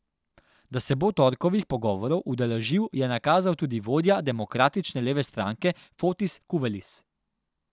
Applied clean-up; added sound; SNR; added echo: none; none; none; none.